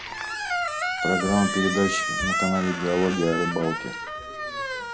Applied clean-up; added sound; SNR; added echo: none; Squeak; 2 dB; none.